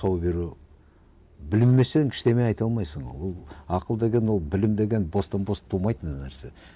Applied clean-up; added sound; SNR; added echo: none; none; none; none.